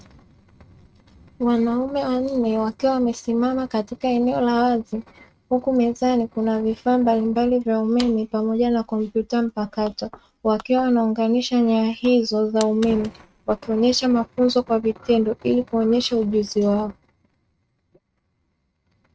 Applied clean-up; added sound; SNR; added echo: neural mask model RNNoise.